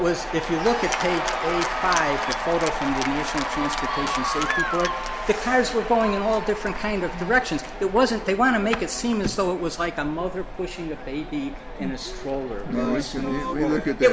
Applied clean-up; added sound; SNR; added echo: none; Applause / Cheering; 5 dB; none.